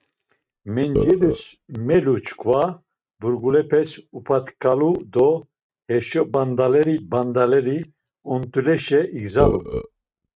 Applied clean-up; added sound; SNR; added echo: neural mask model RNNoise.